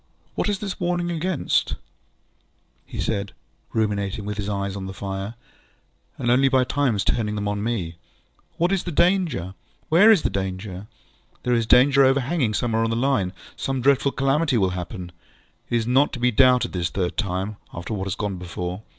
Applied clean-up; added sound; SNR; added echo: none; none; none; none.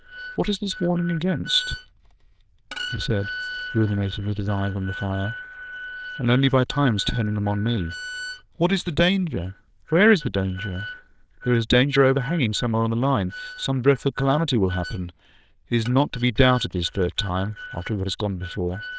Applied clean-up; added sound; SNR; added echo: neural diffusion model UNIVERSE++.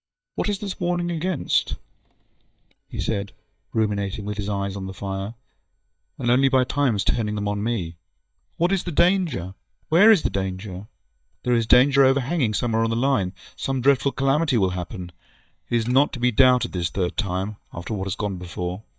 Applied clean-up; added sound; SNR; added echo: neural mask model DeepFilterNet 3.